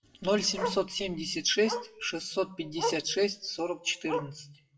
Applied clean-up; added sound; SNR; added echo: classical method WPE with log-MMSE.